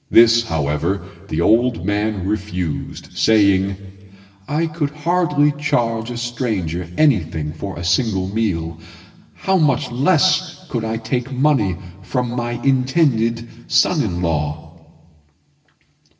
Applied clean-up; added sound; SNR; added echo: none; none; none; reverberation time 1.3 s.